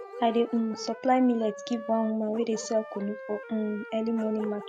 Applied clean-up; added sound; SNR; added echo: none; Wind instrument, woodwind instrument + Bark; 14 dB; none.